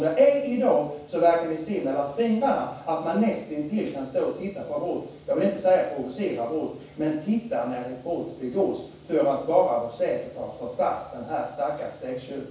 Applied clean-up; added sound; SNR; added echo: none; none; none; reverberation time 0.7 s.